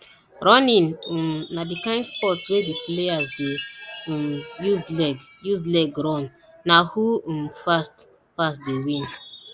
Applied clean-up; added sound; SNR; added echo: none; Chime; 16 dB; none.